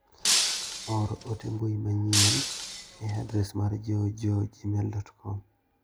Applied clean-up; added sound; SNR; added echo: none; Shatter; -1 dB; none.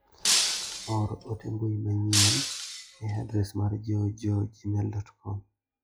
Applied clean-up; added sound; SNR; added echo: classical method log-MMSE.